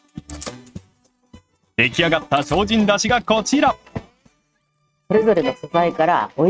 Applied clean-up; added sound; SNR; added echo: neural mask model RNNoise.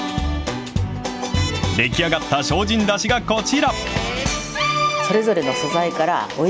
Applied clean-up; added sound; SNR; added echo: none; none; none; none.